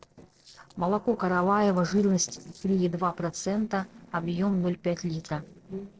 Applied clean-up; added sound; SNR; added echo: neural separator model SepFormer DNS4.